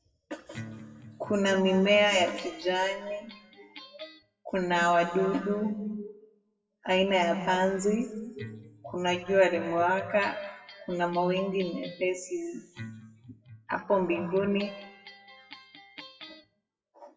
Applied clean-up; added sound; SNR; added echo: classical method WPE with log-MMSE.